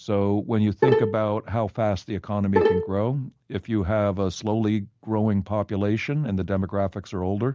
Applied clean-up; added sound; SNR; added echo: none; Bowed string instrument; 0 dB; none.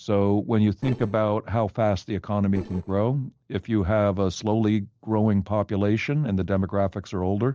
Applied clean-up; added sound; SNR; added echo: neural separator model SepFormer DNS4.